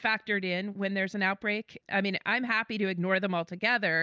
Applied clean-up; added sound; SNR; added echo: none; none; none; none.